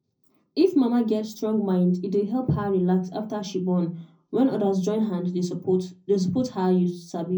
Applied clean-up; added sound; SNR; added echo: none; none; none; reverberation time 0.4 s.